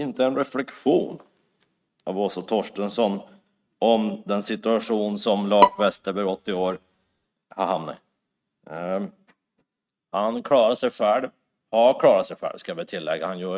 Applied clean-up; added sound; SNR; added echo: neural mask model RNNoise.